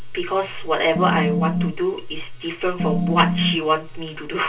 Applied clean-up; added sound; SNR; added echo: none; Organ; -2 dB; reverberation time 0.2 s.